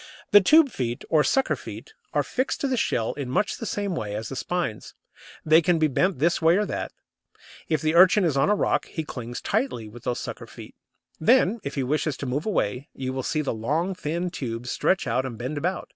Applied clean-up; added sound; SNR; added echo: none; none; none; none.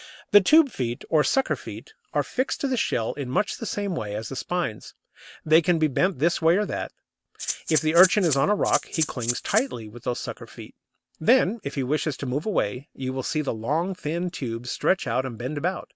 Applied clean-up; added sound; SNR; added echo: none; Rattle (instrument); 6 dB; none.